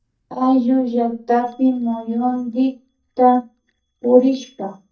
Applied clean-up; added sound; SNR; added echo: neural mask model DeepFilterNet 3.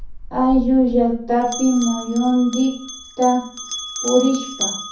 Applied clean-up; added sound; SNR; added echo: none; Bell; 11 dB; reverberation time 0.5 s.